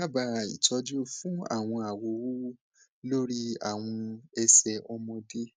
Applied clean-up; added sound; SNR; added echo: none; none; none; none.